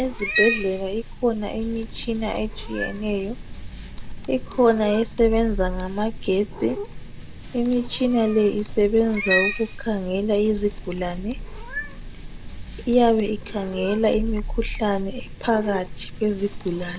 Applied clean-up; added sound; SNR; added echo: none; Cat; 7 dB; none.